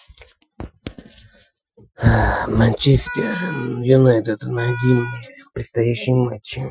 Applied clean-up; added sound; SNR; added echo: classical method Wiener filter.